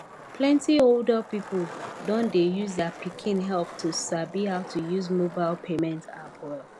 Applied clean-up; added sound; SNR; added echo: none; Skateboard; 16 dB; none.